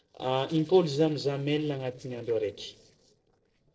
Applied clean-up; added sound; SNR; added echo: neural separator model SepFormer DNS4.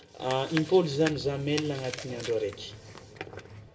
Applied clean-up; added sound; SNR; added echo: none; Chewing, mastication; 13 dB; reverberation time 1.1 s.